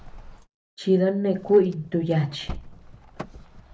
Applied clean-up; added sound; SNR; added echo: none; Car; 16 dB; reverberation time 0.3 s.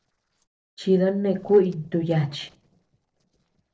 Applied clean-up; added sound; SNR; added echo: neural separator model SepFormer DNS4.